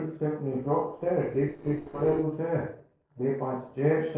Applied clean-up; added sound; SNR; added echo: neural separator model SepFormer DNS4.